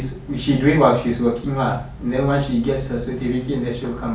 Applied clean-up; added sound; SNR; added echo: none; none; none; none.